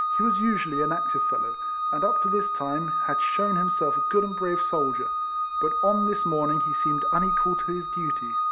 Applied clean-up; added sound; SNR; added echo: none; Organ; -4 dB; none.